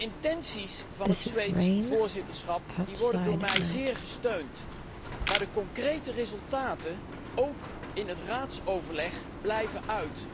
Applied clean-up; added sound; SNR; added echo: none; Rain + Camera; 1 dB; none.